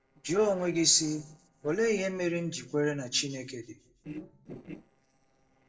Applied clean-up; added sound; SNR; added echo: neural separator model SepFormer DNS4.